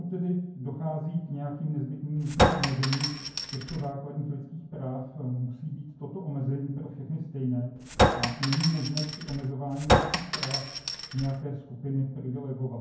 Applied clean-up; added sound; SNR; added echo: none; Chink, clink; -4 dB; reverberation time 0.9 s.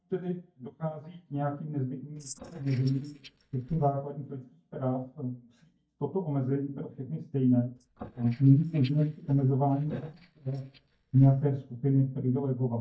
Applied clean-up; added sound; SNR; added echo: neural mask model DeepFilterNet 3.